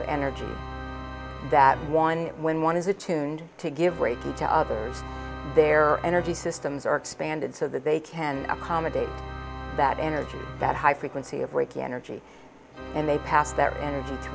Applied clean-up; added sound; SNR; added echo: none; Organ; 12 dB; none.